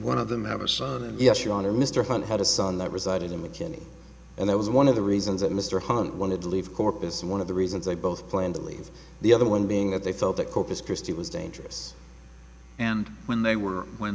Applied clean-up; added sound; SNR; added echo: none; none; none; none.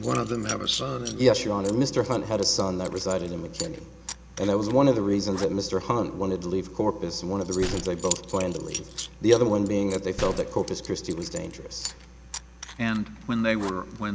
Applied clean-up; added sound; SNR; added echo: none; Gunshot, gunfire + Coin (dropping) / Zipper (clothing); 14 dB; none.